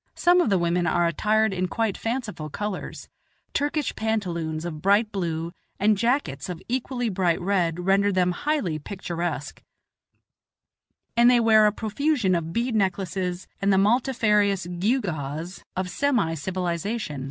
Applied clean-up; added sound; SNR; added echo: none; none; none; none.